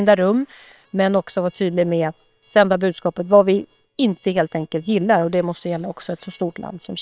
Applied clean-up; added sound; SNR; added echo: neural separator model SepFormer WHAM!.